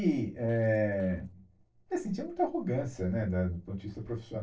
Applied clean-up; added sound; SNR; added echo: neural separator model SepFormer DNS4.